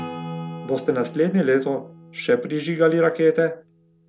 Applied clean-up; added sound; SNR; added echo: none; Acoustic guitar / Strum; 15 dB; none.